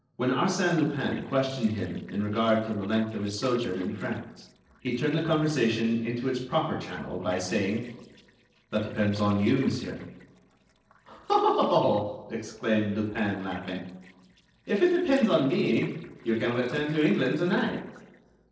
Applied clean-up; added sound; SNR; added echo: neural separator model SepFormer DNS4.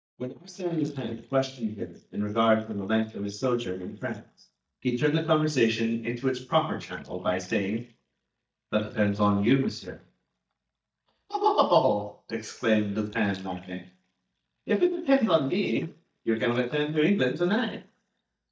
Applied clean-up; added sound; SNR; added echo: neural mask model DeepFilterNet 3.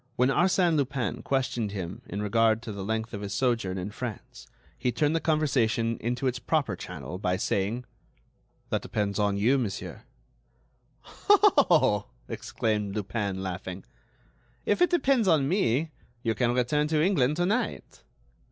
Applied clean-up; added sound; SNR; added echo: none; none; none; none.